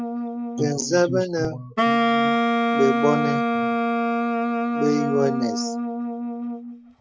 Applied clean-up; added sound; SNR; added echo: none; Wind instrument, woodwind instrument; -3 dB; none.